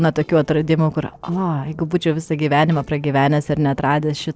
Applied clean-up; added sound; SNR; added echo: neural separator model SepFormer DNS4.